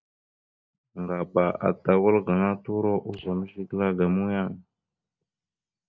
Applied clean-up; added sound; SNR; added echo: neural mask model DeepFilterNet 3.